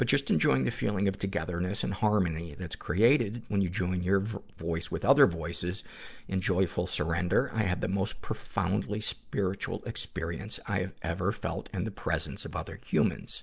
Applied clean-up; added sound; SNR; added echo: none; none; none; none.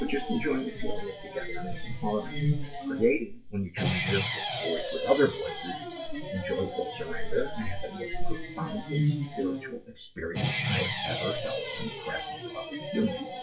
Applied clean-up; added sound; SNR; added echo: classical method WPE with log-MMSE.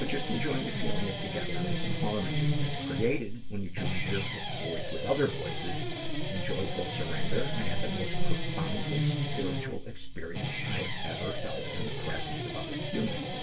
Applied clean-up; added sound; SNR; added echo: none; Guitar; 4 dB; reverberation time 0.2 s.